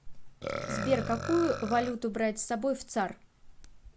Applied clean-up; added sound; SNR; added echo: none; Burping, eructation; 7 dB; none.